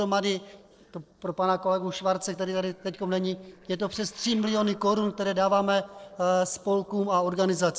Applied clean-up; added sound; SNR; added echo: neural separator model SepFormer DNS4.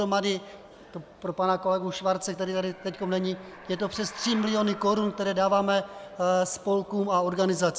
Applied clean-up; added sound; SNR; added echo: none; Animal; 18 dB; none.